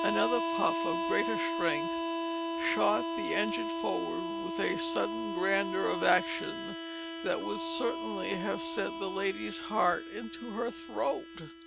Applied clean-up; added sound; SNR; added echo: none; Harmonica; 2 dB; none.